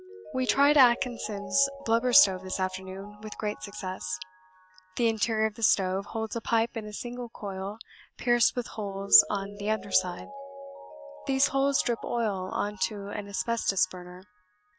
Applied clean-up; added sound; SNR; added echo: none; Mallet percussion; 17 dB; none.